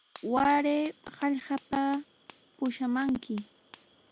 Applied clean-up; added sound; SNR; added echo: none; Fire; 20 dB; none.